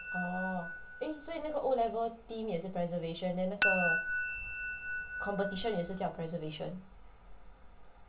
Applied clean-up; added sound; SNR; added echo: none; Chink, clink; -4 dB; reverberation time 0.3 s.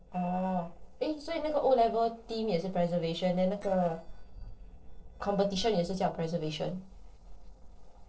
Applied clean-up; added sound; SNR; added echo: neural separator model SepFormer DNS4.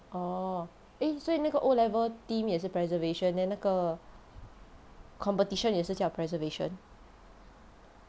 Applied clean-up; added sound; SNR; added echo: none; none; none; none.